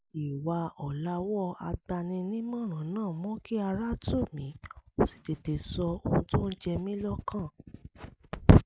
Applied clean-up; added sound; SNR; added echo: none; none; none; none.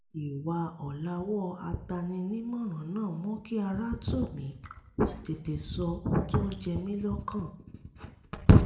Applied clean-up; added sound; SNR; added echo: none; none; none; reverberation time 0.6 s.